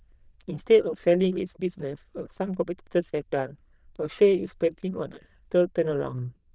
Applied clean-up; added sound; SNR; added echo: neural diffusion model UNIVERSE++.